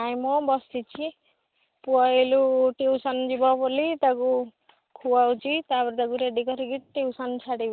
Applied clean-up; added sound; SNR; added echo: none; none; none; none.